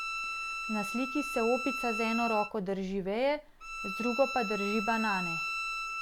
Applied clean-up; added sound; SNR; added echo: none; Bowed string instrument; 4 dB; none.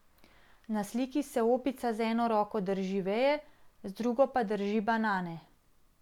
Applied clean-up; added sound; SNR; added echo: none; none; none; none.